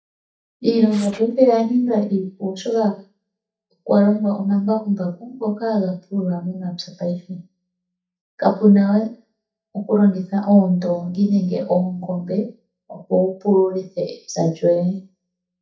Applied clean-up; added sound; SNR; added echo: neural mask model DeepFilterNet 3.